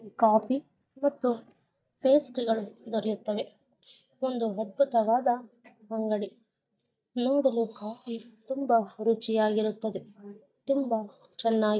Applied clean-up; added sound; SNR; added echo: neural mask model DeepFilterNet 3.